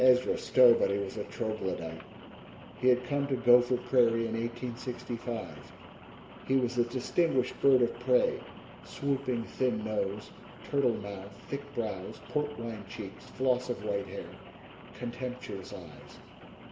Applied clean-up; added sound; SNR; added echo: none; Rain; 17 dB; reverberation time 2.1 s.